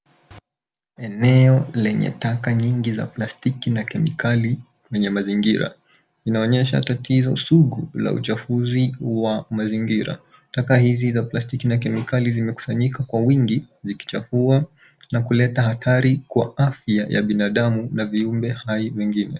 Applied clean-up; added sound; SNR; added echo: none; none; none; none.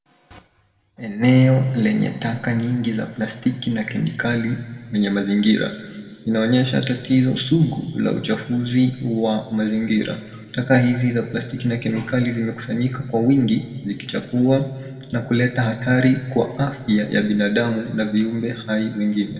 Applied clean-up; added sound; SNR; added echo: none; none; none; reverberation time 1.7 s.